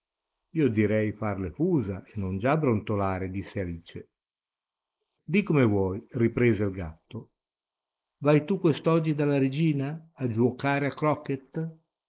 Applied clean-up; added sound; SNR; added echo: neural mask model Resemble Enhance denoiser.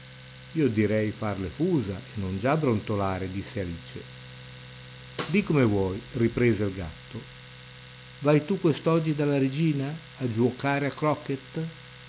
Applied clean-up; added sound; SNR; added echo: none; Snare drum + Domestic sounds, home sounds; 17 dB; none.